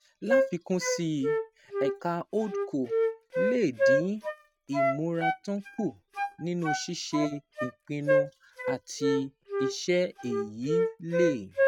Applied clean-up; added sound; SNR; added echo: neural mask model RNNoise.